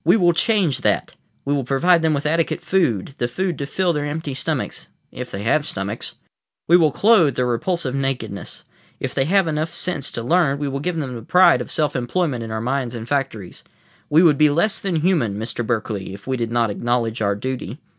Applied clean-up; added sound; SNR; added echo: none; none; none; none.